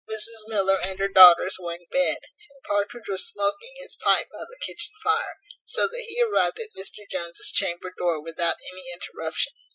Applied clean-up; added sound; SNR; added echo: classical method spectral subtraction.